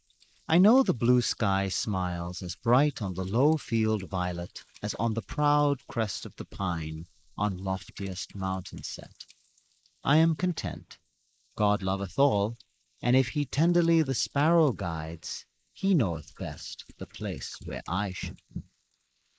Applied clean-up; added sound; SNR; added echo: neural mask model Resemble Enhance denoiser.